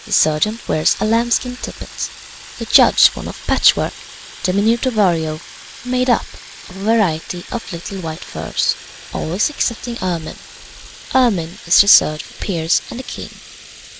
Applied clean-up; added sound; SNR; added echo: neural mask model Resemble Enhance denoiser.